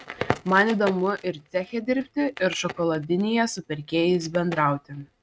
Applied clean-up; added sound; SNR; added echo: neural mask model RNNoise.